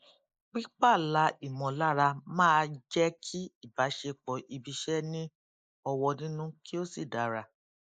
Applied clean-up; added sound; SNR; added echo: neural mask model Resemble Enhance denoiser.